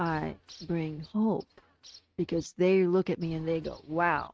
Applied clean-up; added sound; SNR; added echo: neural mask model RNNoise.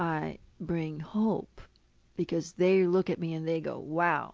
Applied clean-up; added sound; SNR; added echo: none; none; none; none.